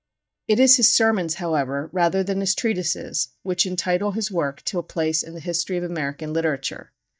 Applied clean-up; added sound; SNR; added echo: neural mask model DeepFilterNet 3.